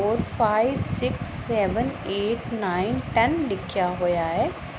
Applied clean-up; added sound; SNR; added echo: none; none; none; none.